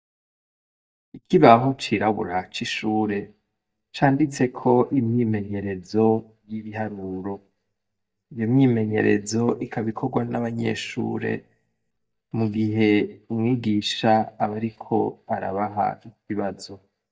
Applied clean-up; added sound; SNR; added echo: neural mask model DeepFilterNet 3.